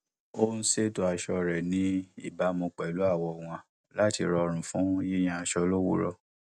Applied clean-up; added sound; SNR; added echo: none; none; none; none.